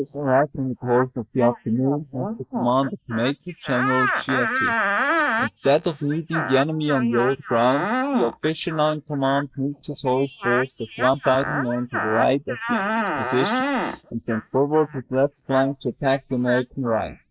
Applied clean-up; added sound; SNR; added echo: neural mask model Resemble Enhance denoiser.